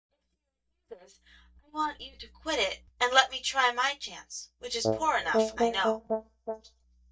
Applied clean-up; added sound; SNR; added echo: neural mask model DeepFilterNet 3.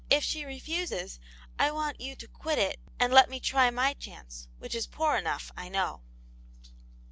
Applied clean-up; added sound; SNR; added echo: none; none; none; none.